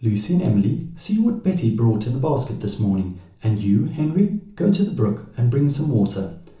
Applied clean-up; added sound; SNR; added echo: none; none; none; reverberation time 0.8 s.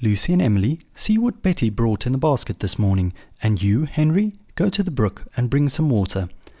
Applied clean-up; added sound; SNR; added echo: none; none; none; none.